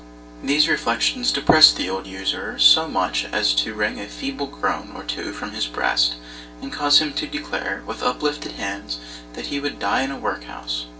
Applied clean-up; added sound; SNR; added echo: none; none; none; reverberation time 0.2 s.